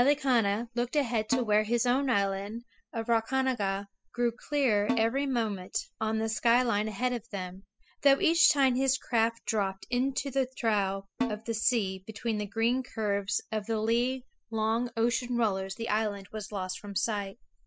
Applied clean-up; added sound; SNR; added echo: classical method spectral subtraction.